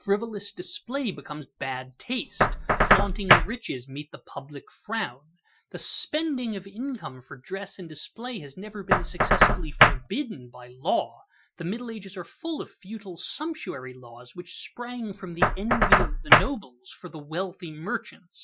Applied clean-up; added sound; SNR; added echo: classical method Wiener filter.